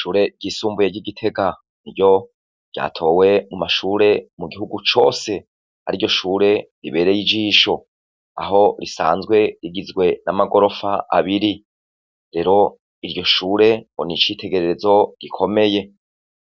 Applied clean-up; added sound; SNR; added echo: none; none; none; none.